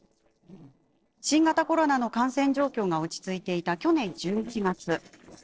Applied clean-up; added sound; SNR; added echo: neural separator model SepFormer DNS4.